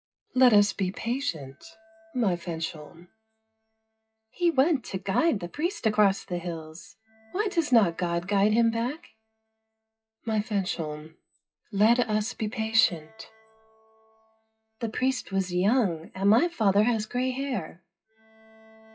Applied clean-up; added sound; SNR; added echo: classical method WPE with log-MMSE.